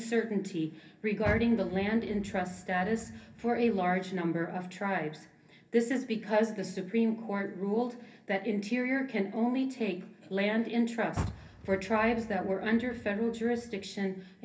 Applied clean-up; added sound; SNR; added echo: none; Car; 16 dB; reverberation time 0.3 s.